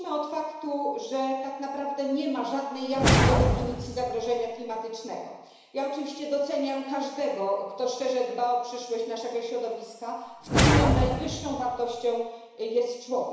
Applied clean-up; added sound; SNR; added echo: none; Whoosh, swoosh, swish; -4 dB; reverberation time 1.0 s.